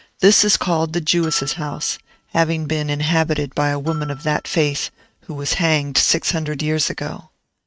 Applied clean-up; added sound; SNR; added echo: neural mask model RNNoise.